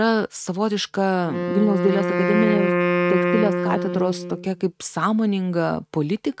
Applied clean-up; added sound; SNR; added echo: neural mask model RNNoise.